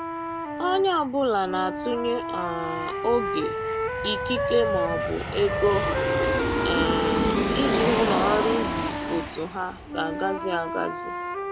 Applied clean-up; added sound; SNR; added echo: none; Aircraft + Wind instrument, woodwind instrument; 0 dB; none.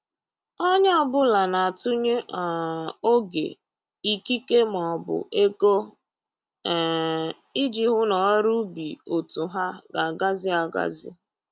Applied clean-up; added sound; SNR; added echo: none; none; none; none.